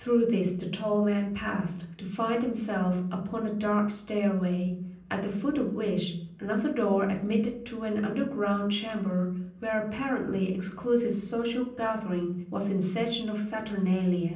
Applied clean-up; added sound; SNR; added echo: none; none; none; reverberation time 0.6 s.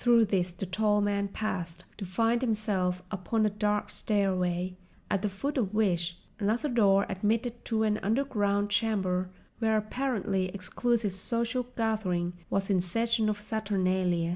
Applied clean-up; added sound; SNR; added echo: none; none; none; none.